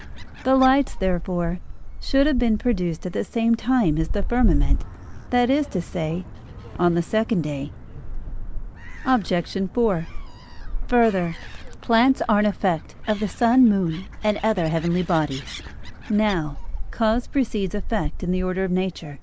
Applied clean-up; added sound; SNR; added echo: none; Gull, seagull; 6 dB; none.